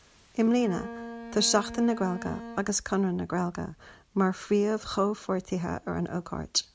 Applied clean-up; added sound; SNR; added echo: none; Bowed string instrument; 12 dB; none.